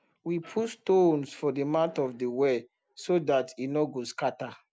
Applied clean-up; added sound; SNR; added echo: none; none; none; none.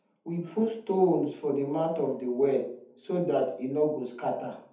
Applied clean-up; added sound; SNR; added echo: none; none; none; reverberation time 0.6 s.